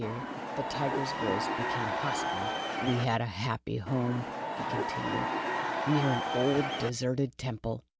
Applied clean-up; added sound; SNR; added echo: none; Crowd / Cheering; 0 dB; none.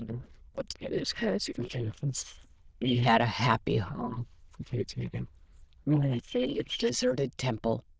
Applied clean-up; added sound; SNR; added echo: neural diffusion model UNIVERSE++.